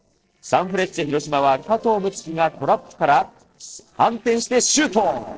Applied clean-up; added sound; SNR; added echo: neural separator model SepFormer DNS4.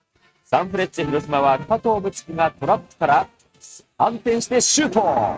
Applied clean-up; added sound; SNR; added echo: neural mask model RNNoise.